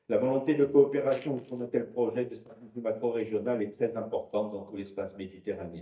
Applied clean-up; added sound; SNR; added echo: neural mask model DeepFilterNet 3.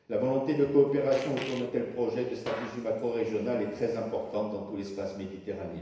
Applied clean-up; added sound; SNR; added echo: none; Fart; 16 dB; reverberation time 1.0 s.